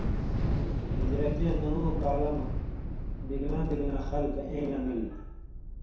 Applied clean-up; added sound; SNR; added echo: none; Thunder / Explosion; -2 dB; reverberation time 0.7 s.